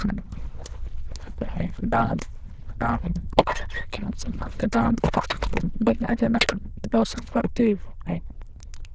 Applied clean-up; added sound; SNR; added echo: neural diffusion model UNIVERSE++.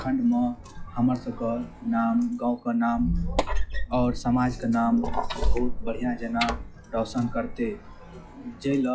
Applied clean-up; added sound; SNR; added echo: classical method log-MMSE.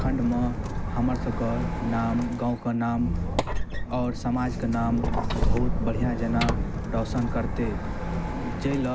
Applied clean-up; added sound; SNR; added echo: none; Squeak; -1 dB; none.